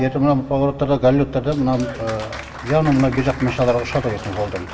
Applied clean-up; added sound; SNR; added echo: none; Applause; 15 dB; reverberation time 1.0 s.